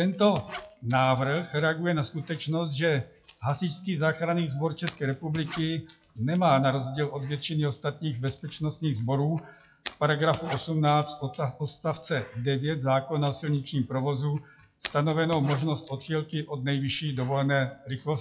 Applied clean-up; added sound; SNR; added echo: classical method WPE with log-MMSE.